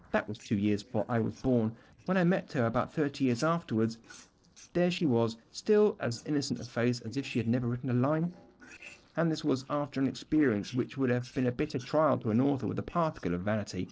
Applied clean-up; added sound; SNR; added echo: neural separator model SepFormer DNS4.